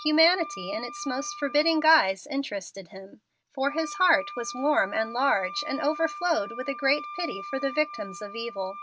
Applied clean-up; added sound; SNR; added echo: none; Wind instrument, woodwind instrument; 13 dB; none.